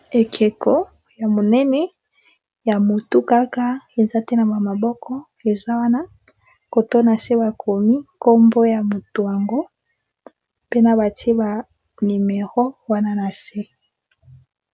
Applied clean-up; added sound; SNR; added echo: none; none; none; none.